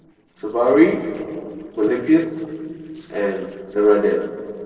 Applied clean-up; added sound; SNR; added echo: neural separator model SepFormer DNS4.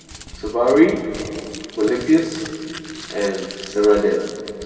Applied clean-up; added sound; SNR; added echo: none; Crumpling, crinkling; 17 dB; reverberation time 2.4 s.